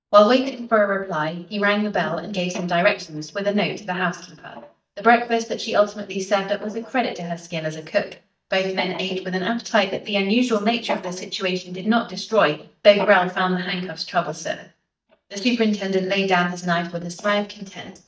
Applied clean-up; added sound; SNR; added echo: neural mask model DeepFilterNet 3.